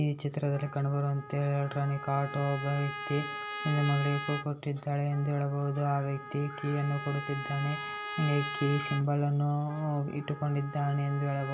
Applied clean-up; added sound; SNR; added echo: none; Trumpet; 10 dB; none.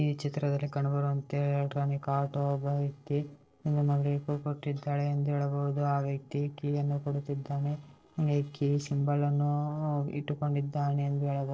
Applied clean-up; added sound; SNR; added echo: neural separator model SepFormer DNS4.